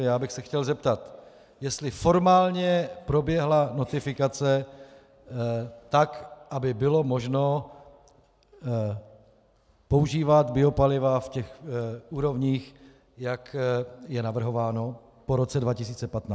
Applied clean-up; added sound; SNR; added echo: none; none; none; none.